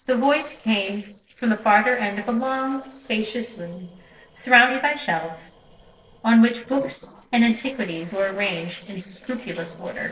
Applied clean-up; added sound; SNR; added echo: neural separator model SepFormer DNS4.